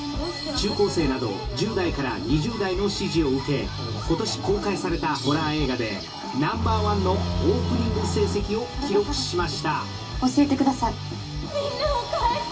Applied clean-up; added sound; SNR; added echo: none; Bowed string instrument; 3 dB; reverberation time 0.2 s.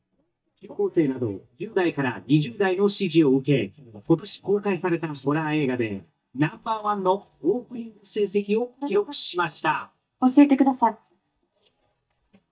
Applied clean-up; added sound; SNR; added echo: neural mask model DeepFilterNet 3.